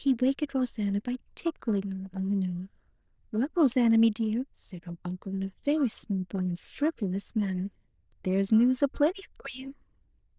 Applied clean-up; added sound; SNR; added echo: neural diffusion model UNIVERSE++.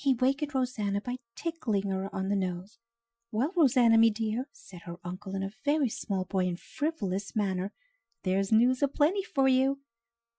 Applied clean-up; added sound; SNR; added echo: classical method Wiener filter.